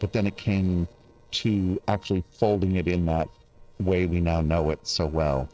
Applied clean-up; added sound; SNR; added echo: neural separator model SepFormer DNS4.